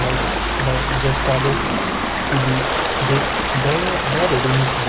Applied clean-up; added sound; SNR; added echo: none; Stream / Ocean; -1 dB; none.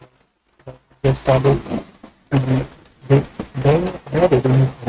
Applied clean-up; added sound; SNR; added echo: neural mask model RNNoise.